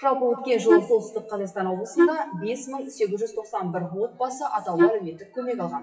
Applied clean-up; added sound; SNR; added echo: classical method WPE with log-MMSE.